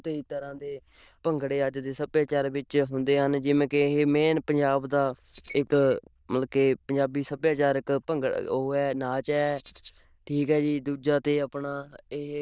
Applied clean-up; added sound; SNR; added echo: neural diffusion model UNIVERSE++.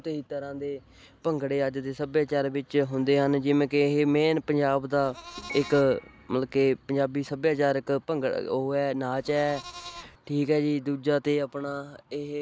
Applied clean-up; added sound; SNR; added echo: none; Organ + Livestock, farm animals, working animals; 16 dB; none.